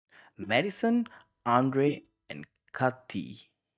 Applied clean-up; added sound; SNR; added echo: neural mask model DeepFilterNet 3.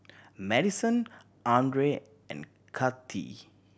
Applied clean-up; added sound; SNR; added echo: none; none; none; none.